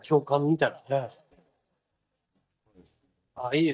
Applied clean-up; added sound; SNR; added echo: neural mask model DeepFilterNet 3.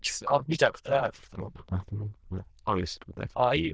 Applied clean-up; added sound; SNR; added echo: neural diffusion model UNIVERSE++.